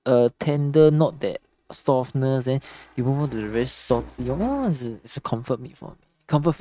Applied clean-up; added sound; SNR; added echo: neural mask model RNNoise.